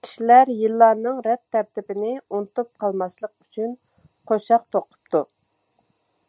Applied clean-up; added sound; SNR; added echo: none; none; none; none.